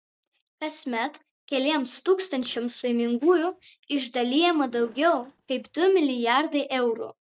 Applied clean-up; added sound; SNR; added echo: neural mask model DeepFilterNet 3.